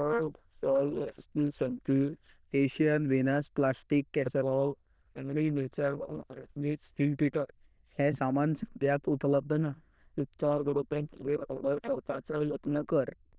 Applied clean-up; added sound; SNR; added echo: neural diffusion model UNIVERSE++.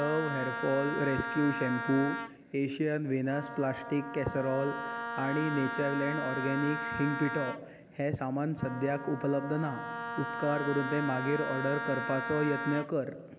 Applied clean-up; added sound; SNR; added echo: none; Wind instrument, woodwind instrument; 6 dB; none.